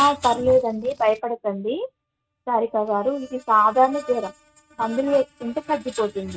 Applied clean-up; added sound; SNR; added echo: neural mask model RNNoise.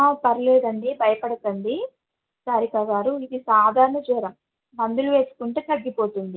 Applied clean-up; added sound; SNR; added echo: none; none; none; none.